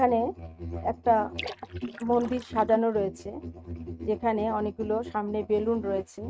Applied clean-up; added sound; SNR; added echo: neural mask model RNNoise.